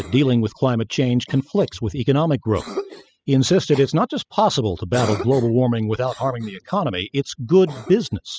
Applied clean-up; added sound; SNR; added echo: classical method spectral subtraction.